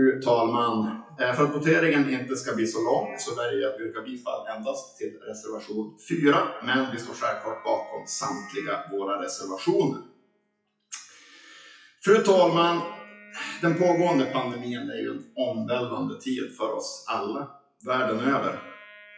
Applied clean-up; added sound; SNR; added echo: classical method WPE with log-MMSE.